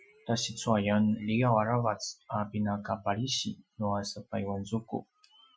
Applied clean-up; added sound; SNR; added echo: classical method Wiener filter.